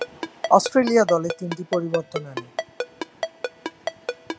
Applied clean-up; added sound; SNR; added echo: none; Ringtone; 8 dB; none.